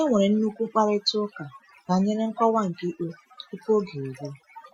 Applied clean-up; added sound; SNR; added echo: classical method Wiener filter.